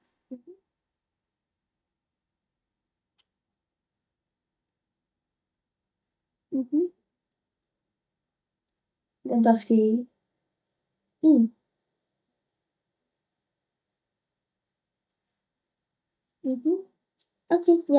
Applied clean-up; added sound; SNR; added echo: neural mask model DeepFilterNet 3.